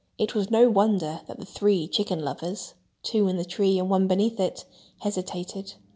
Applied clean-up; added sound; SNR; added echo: none; none; none; none.